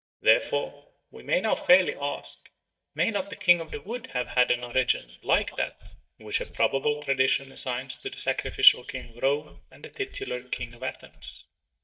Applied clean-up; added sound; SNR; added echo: neural mask model DeepFilterNet 3.